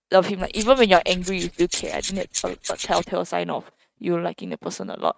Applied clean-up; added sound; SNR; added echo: neural mask model RNNoise.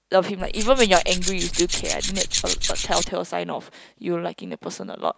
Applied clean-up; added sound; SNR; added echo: none; Tools; 0 dB; none.